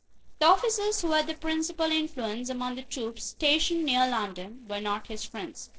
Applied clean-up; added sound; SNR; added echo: neural separator model SepFormer DNS4.